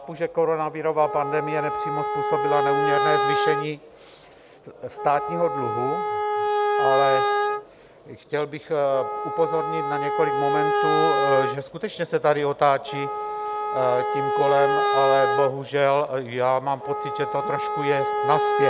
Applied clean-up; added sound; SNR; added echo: none; Wind instrument, woodwind instrument; 0 dB; none.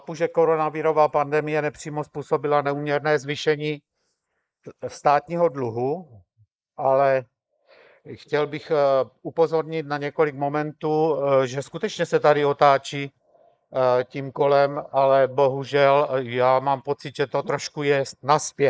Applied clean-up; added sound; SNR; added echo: neural mask model Resemble Enhance denoiser.